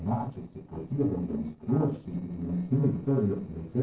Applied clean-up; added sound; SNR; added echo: neural separator model SepFormer DNS4.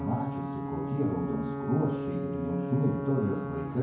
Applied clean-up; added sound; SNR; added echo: none; Alarm / Ocean / Boat, Water vehicle; 3 dB; reverberation time 0.9 s.